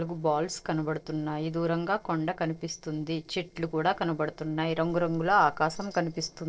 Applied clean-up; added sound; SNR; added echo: neural separator model SepFormer DNS4.